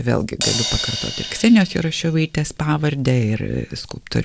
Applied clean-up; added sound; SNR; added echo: none; Crash cymbal; 9 dB; none.